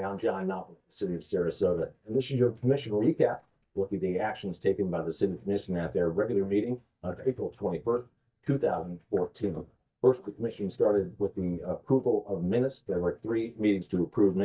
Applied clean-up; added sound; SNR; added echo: neural mask model DeepFilterNet 3.